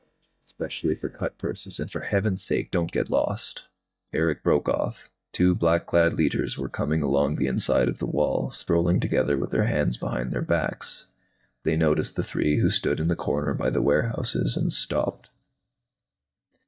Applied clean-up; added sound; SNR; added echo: neural mask model DeepFilterNet 3.